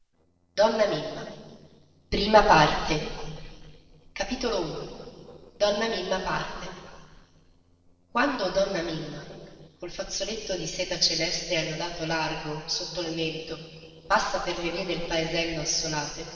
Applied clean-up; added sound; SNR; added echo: neural separator model SepFormer DNS4.